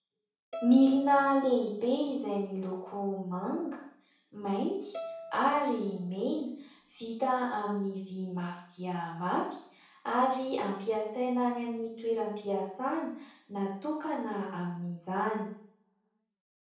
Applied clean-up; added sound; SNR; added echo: none; Bowed string instrument; 15 dB; reverberation time 0.7 s.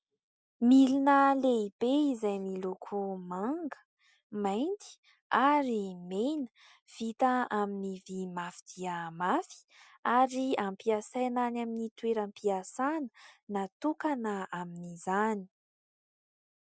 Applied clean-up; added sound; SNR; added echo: none; none; none; none.